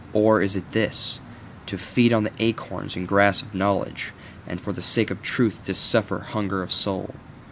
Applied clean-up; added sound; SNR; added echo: none; none; none; none.